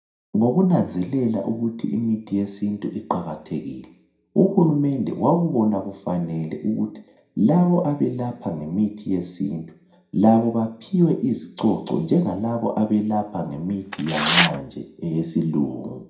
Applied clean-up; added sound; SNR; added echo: none; Tearing; 0 dB; reverberation time 0.5 s.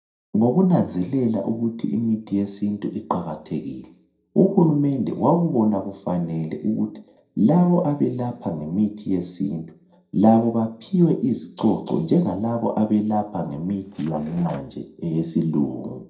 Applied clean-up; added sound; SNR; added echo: neural separator model SepFormer DNS4.